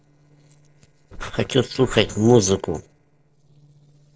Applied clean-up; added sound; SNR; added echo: neural separator model SepFormer DNS4.